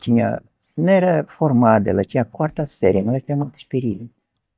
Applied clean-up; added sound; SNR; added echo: neural mask model DeepFilterNet 3.